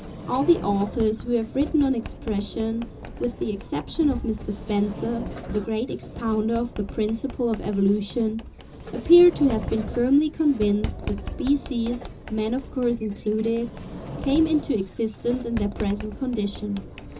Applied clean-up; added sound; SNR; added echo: none; Sliding door; 11 dB; reverberation time 0.2 s.